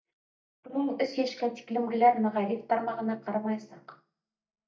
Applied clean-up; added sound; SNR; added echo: neural mask model DeepFilterNet 3.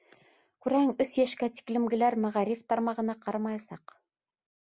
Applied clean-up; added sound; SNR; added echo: none; none; none; none.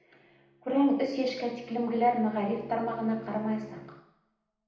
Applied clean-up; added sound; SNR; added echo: none; Bowed string instrument; 19 dB; reverberation time 0.9 s.